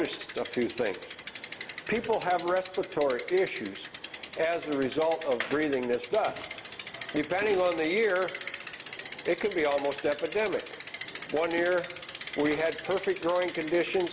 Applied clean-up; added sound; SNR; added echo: none; Bicycle; 12 dB; none.